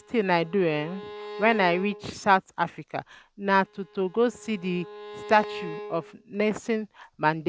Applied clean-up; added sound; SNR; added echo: none; Bowed string instrument; 15 dB; none.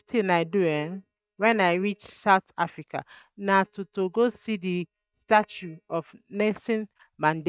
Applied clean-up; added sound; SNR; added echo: neural mask model DeepFilterNet 3.